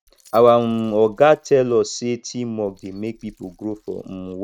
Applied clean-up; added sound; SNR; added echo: neural mask model RNNoise.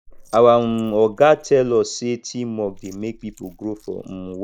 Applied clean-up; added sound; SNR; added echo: neural mask model Resemble Enhance denoiser.